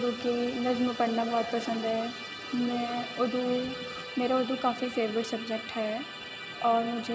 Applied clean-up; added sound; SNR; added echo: none; Musical instrument; 12 dB; none.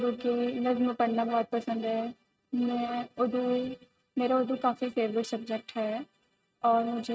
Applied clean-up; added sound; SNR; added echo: neural mask model RNNoise.